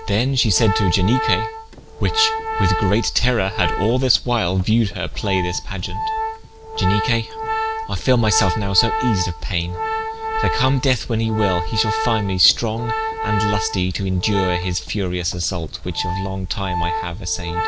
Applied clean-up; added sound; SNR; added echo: none; Organ; 6 dB; none.